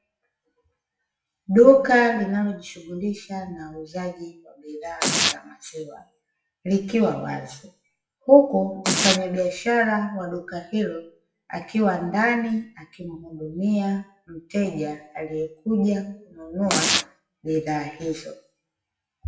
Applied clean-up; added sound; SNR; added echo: classical method WPE with log-MMSE.